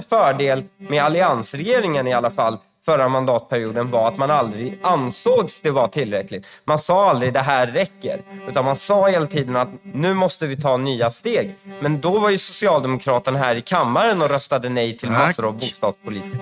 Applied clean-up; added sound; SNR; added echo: neural mask model RNNoise.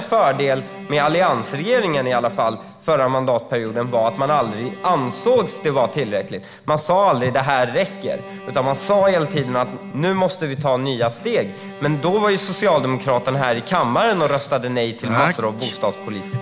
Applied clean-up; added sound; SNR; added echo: none; Bowed string instrument; 16 dB; none.